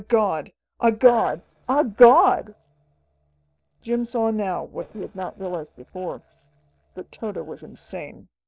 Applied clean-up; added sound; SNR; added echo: neural separator model SepFormer DNS4.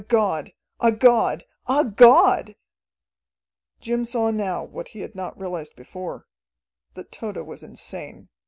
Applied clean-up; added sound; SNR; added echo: none; none; none; none.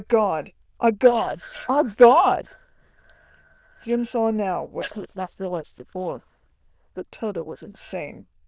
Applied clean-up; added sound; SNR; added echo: neural diffusion model UNIVERSE++.